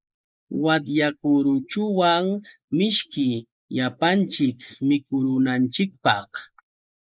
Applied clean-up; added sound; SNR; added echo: neural mask model Resemble Enhance denoiser.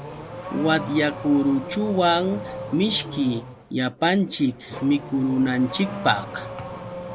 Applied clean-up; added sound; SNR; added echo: none; Accelerating, revving, vroom / Car; 11 dB; none.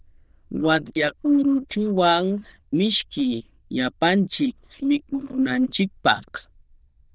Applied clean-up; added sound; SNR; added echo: neural diffusion model UNIVERSE++.